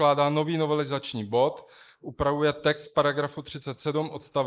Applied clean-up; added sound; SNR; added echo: neural mask model Resemble Enhance denoiser.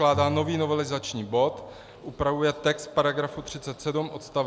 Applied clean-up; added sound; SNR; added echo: none; Bowed string instrument; 15 dB; none.